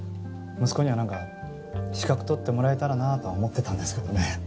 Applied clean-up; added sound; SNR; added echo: none; none; none; none.